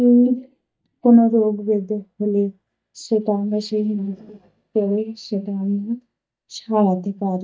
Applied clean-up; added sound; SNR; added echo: neural mask model DeepFilterNet 3.